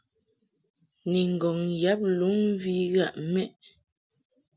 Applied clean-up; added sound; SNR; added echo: none; none; none; none.